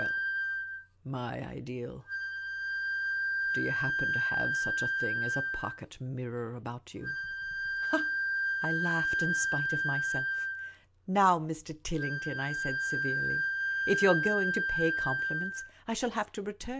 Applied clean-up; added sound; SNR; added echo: none; Wind instrument, woodwind instrument; -2 dB; none.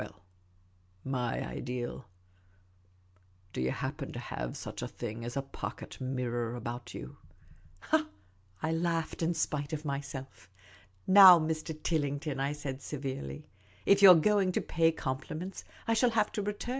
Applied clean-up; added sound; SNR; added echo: none; none; none; none.